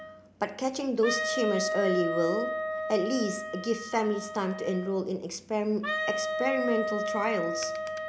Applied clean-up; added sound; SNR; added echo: none; Wind instrument, woodwind instrument; 3 dB; none.